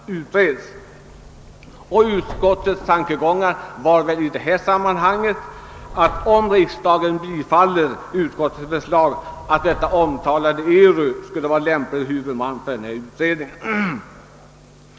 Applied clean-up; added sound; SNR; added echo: none; Subway, metro, underground; 18 dB; none.